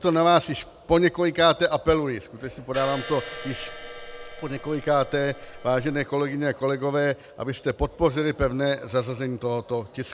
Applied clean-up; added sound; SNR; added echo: none; Crash cymbal; 13 dB; none.